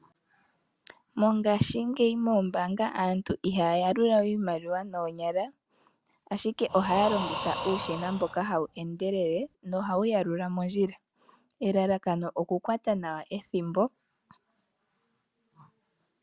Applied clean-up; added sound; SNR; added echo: none; Breathing; 8 dB; none.